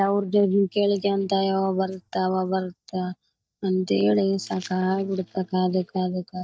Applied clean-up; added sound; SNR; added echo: neural mask model DeepFilterNet 3.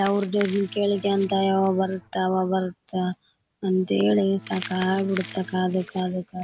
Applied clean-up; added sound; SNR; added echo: none; Bowed string instrument + Crumpling, crinkling; 17 dB; none.